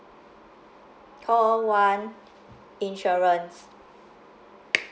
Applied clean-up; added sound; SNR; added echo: none; none; none; none.